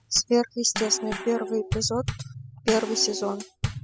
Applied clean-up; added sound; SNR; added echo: classical method spectral subtraction.